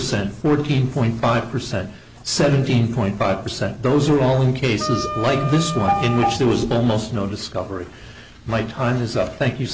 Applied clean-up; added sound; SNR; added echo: none; Wind instrument, woodwind instrument; 9 dB; none.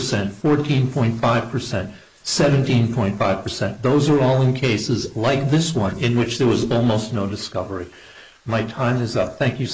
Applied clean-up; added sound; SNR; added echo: neural mask model Resemble Enhance denoiser.